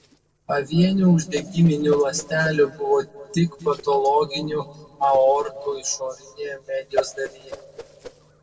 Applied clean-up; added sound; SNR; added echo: neural separator model SepFormer DNS4.